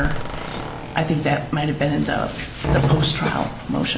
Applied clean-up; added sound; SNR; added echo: none; Slam; 3 dB; none.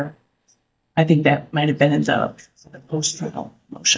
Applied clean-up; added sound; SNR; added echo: neural mask model DeepFilterNet 3.